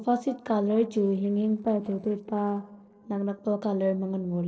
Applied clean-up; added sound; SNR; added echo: neural separator model SepFormer DNS4.